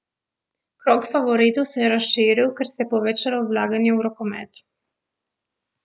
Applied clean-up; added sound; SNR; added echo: none; none; none; none.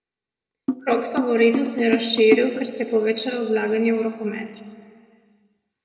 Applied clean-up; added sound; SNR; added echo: none; Drum; 4 dB; reverberation time 1.8 s.